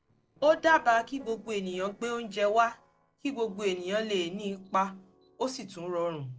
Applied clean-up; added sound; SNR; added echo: neural separator model SepFormer DNS4.